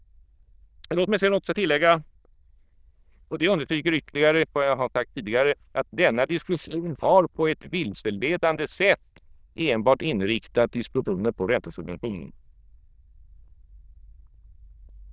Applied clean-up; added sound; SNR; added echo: neural diffusion model UNIVERSE++.